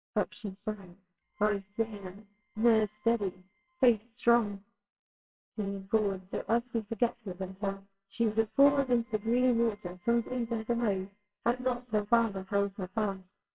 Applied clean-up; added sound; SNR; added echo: neural separator model SepFormer WHAMR!.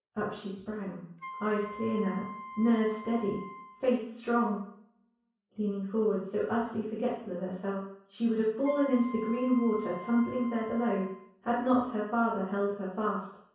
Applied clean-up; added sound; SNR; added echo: none; Wind instrument, woodwind instrument; 14 dB; reverberation time 0.6 s.